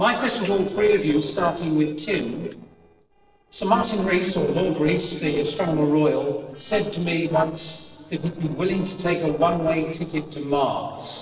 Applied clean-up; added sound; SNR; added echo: neural separator model SepFormer DNS4.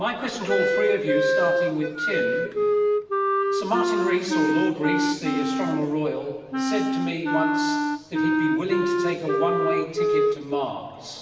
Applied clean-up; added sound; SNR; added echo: none; Wind instrument, woodwind instrument; -4 dB; reverberation time 1.3 s.